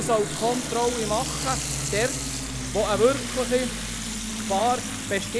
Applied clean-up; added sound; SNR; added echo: none; Sink (filling or washing) / Water tap, faucet + Aircraft; 3 dB; none.